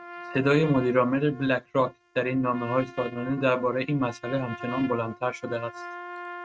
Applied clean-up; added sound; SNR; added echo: neural mask model RNNoise.